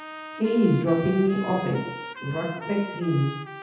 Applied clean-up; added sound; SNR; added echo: none; Trumpet; 13 dB; reverberation time 0.8 s.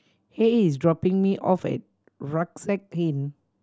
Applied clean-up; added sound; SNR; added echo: none; none; none; none.